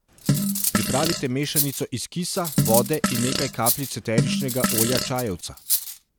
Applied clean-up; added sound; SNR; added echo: none; Cutlery, silverware + Fart; -1 dB; none.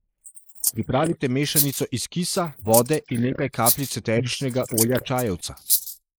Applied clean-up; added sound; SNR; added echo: neural mask model Resemble Enhance denoiser.